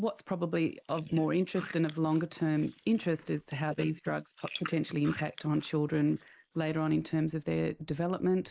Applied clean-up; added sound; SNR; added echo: neural mask model Resemble Enhance denoiser.